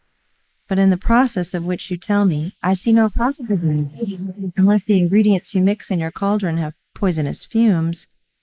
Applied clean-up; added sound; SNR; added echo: neural mask model Resemble Enhance denoiser.